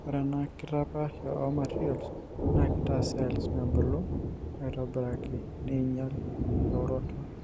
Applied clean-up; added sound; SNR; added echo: none; Thunder; -1 dB; none.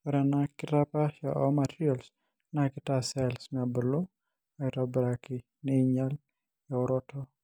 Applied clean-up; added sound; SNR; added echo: none; none; none; none.